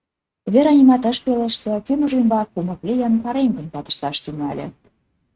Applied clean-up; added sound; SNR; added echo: neural mask model RNNoise.